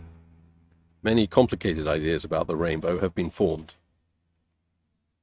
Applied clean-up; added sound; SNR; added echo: neural mask model RNNoise.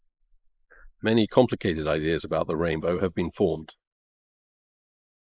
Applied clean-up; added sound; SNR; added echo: neural mask model Resemble Enhance denoiser.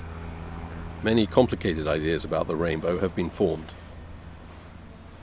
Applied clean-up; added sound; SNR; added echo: none; Aircraft + Walk, footsteps / Waves, surf / Wind; 11 dB; none.